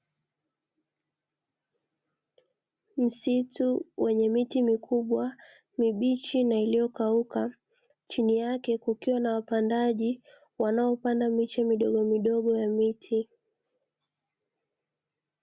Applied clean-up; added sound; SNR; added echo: none; none; none; none.